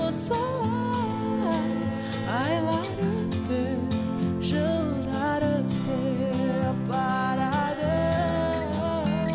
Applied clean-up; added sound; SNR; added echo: none; Bowed string instrument; 16 dB; none.